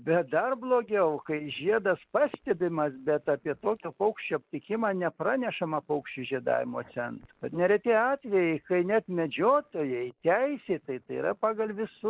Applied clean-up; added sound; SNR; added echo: neural mask model Resemble Enhance denoiser.